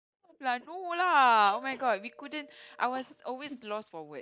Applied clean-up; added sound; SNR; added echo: neural mask model DeepFilterNet 3.